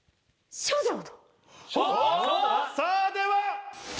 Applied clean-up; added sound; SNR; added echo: none; none; none; none.